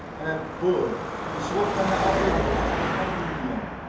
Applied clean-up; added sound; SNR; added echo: none; Car passing by / Traffic noise, roadway noise / Engine; -1 dB; reverberation time 2.6 s.